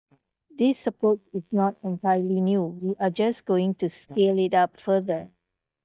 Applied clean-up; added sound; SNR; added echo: neural mask model DeepFilterNet 3.